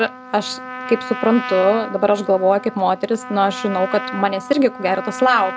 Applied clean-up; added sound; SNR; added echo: none; Trumpet; 12 dB; none.